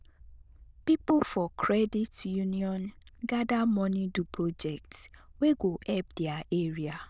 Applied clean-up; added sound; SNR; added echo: neural diffusion model UNIVERSE++.